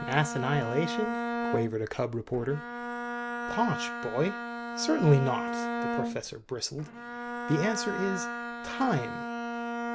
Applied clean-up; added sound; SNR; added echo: none; Bowed string instrument; 4 dB; none.